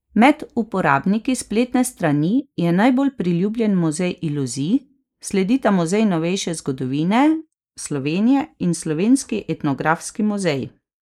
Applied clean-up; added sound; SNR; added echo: neural mask model Resemble Enhance denoiser.